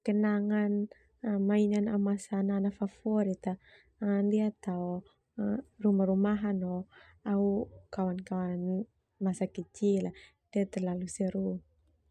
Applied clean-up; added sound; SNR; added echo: none; none; none; none.